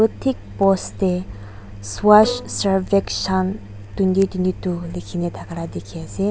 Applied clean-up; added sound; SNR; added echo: none; Bowed string instrument; 12 dB; none.